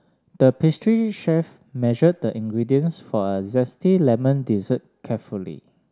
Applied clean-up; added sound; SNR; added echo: none; none; none; none.